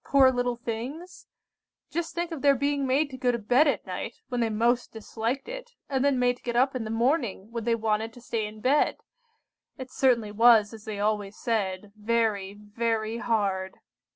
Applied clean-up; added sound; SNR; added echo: none; none; none; none.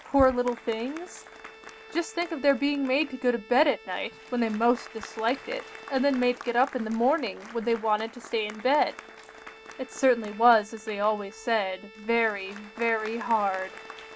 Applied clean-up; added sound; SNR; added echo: none; Applause + Bowed string instrument; 18 dB; none.